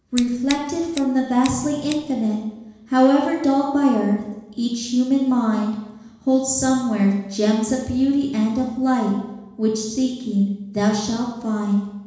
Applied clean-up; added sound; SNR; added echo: none; Scissors; 15 dB; reverberation time 1.1 s.